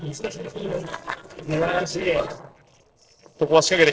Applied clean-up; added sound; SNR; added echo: neural separator model SepFormer DNS4.